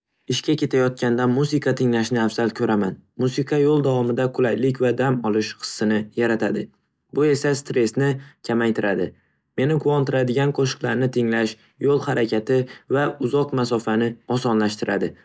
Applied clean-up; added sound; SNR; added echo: none; none; none; none.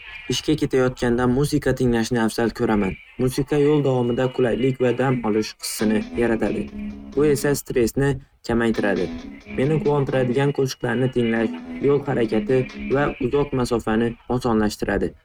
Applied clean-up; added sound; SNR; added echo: neural mask model RNNoise.